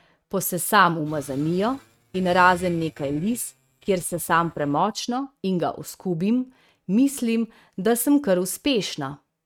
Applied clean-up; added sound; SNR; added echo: neural mask model RNNoise.